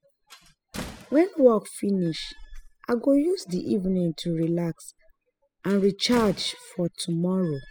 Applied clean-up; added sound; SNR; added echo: classical method spectral subtraction.